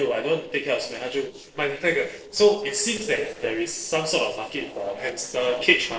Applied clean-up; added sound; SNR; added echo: neural separator model SepFormer DNS4.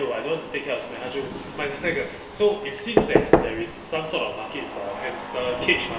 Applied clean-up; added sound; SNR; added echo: none; Knock / Wood; -1 dB; reverberation time 0.8 s.